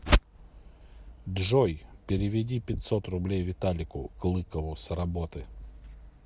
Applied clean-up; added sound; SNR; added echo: none; none; none; none.